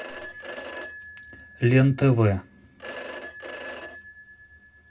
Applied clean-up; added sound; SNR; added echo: none; Telephone; 12 dB; reverberation time 0.2 s.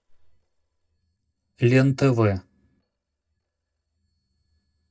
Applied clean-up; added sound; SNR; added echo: neural mask model DeepFilterNet 3.